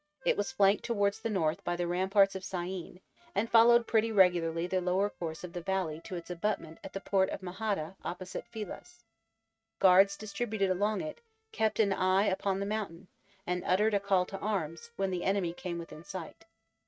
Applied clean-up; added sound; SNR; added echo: neural mask model RNNoise.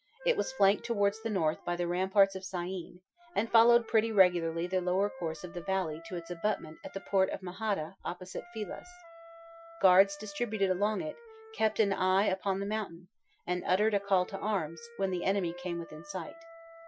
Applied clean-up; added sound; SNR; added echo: classical method Wiener filter.